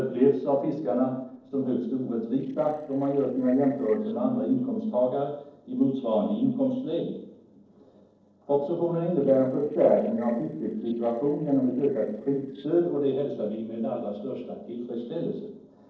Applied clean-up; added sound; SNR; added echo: neural separator model SepFormer DNS4.